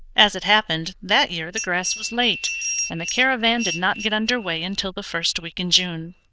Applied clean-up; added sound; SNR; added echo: neural diffusion model UNIVERSE++.